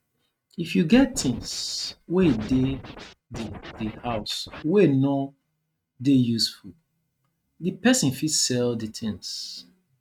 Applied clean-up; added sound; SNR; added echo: neural mask model RNNoise.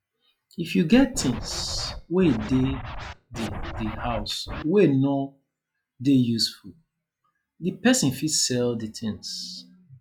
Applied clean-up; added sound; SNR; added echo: classical method log-MMSE.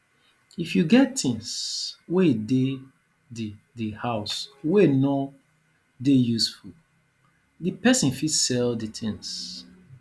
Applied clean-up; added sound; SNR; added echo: none; none; none; none.